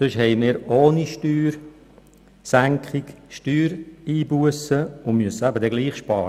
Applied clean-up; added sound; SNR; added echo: none; none; none; none.